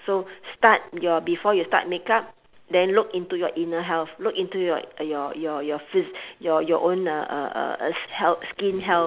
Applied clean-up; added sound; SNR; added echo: none; none; none; none.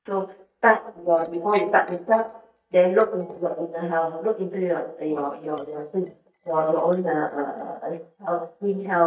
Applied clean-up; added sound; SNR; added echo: neural mask model DeepFilterNet 3.